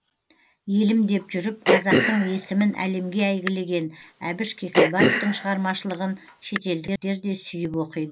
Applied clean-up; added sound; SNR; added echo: none; Cough; 0 dB; none.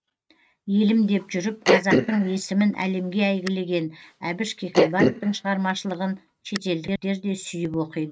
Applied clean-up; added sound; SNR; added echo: neural mask model RNNoise.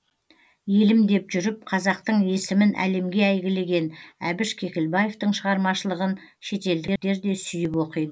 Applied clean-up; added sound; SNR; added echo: none; none; none; none.